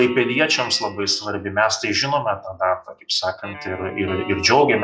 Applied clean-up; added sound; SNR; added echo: classical method log-MMSE.